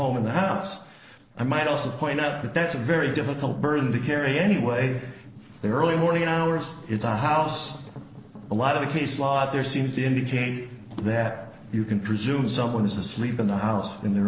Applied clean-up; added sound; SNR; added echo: neural separator model SepFormer DNS4.